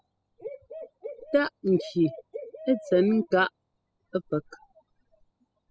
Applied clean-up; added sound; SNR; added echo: classical method spectral subtraction.